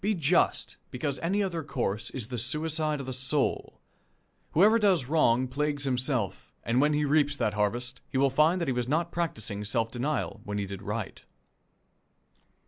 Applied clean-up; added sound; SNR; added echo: none; none; none; none.